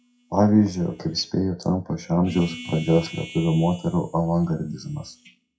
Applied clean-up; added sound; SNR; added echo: classical method WPE with log-MMSE.